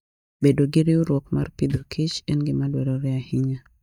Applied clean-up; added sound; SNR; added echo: neural mask model DeepFilterNet 3.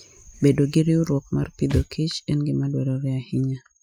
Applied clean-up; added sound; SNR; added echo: classical method Wiener filter.